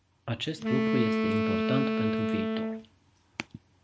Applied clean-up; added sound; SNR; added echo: none; Wind instrument, woodwind instrument; -5 dB; none.